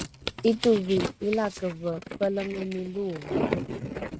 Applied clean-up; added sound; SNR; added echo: neural mask model RNNoise.